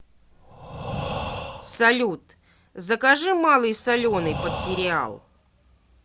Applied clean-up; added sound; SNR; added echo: none; Breathing; 10 dB; none.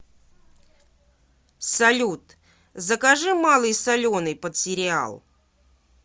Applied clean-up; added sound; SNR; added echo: none; none; none; none.